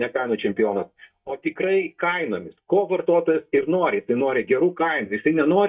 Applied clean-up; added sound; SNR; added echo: neural mask model DeepFilterNet 3.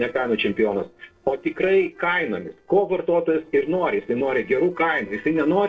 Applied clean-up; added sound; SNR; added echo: neural separator model SepFormer DNS4.